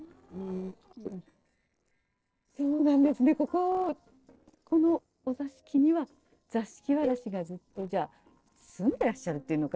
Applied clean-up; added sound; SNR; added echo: neural separator model SepFormer DNS4.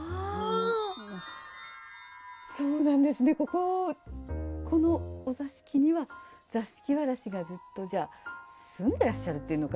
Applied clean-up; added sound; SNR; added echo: none; none; none; none.